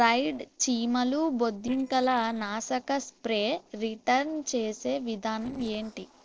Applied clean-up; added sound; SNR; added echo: neural separator model SepFormer DNS4.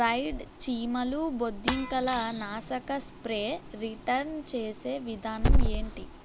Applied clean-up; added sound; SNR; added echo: none; Shatter + Growling / Hiss; -1 dB; none.